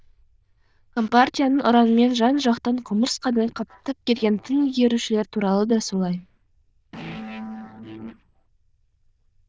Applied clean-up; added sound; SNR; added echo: neural diffusion model UNIVERSE++.